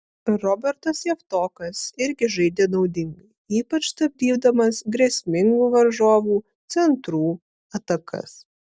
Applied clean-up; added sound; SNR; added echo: none; none; none; none.